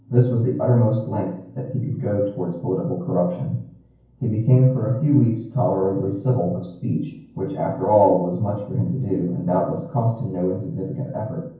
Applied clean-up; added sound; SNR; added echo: none; none; none; reverberation time 0.9 s.